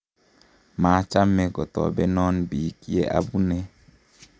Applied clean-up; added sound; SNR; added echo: none; none; none; none.